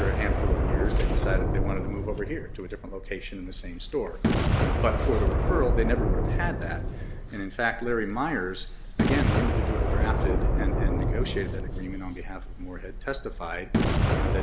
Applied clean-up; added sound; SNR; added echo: none; Boom; -5 dB; none.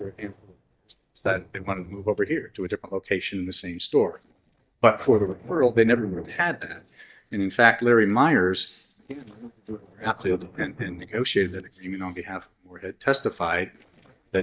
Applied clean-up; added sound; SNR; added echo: neural mask model DeepFilterNet 3.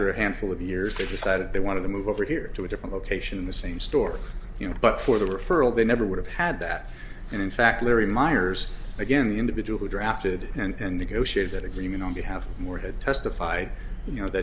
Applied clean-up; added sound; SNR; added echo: none; none; none; none.